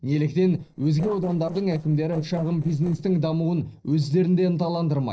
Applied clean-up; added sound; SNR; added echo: neural separator model SepFormer DNS4.